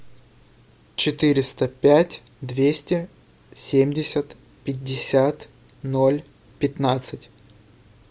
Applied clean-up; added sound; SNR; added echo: none; none; none; none.